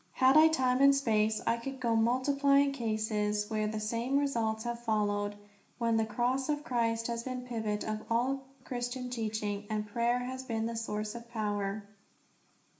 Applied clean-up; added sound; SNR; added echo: none; none; none; reverberation time 0.4 s.